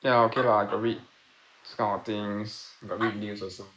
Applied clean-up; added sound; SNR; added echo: neural mask model Resemble Enhance denoiser.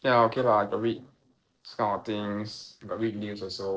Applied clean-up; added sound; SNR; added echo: neural separator model SepFormer DNS4.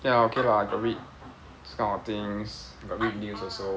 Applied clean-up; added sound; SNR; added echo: none; Animal; 13 dB; none.